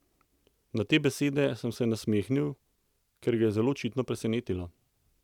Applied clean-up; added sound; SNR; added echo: none; none; none; none.